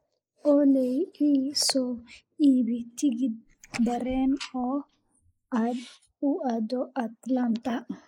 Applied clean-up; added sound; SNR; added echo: neural mask model Resemble Enhance denoiser.